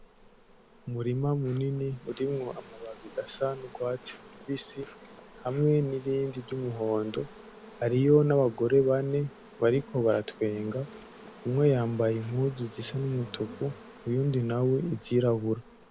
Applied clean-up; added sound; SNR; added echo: none; Insect; 20 dB; none.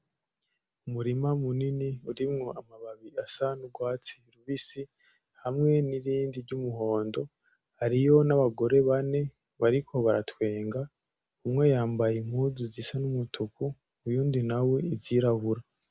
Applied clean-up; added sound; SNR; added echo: none; none; none; none.